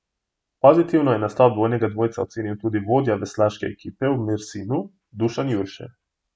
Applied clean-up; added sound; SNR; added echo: none; none; none; none.